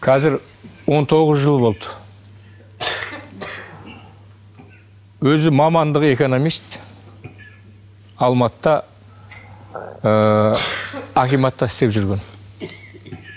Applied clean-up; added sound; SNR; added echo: none; none; none; none.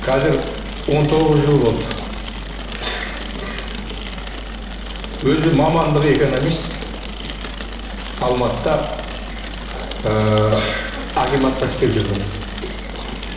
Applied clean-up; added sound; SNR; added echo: none; Mechanisms / Bicycle; 7 dB; reverberation time 1.0 s.